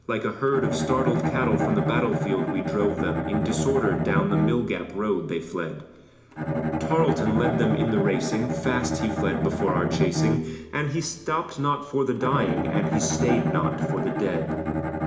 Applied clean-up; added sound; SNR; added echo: none; Bowed string instrument; 0 dB; reverberation time 0.8 s.